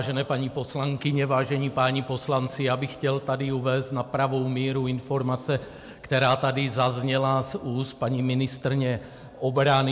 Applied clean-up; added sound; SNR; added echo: none; none; none; none.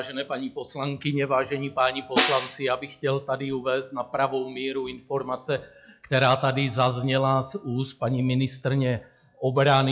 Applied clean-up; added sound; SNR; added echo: classical method log-MMSE.